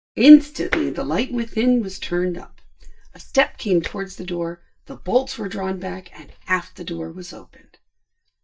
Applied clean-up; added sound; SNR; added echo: neural mask model DeepFilterNet 3.